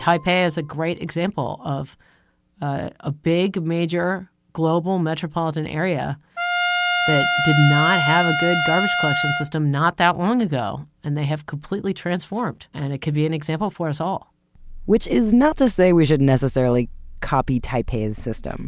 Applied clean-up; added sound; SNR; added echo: none; Trumpet; 0 dB; none.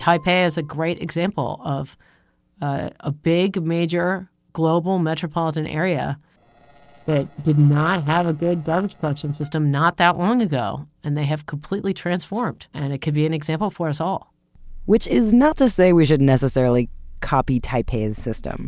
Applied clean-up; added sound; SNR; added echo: neural separator model SepFormer DNS4.